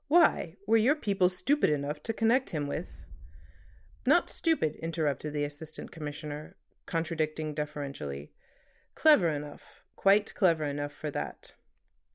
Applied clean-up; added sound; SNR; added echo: none; Boom; 17 dB; none.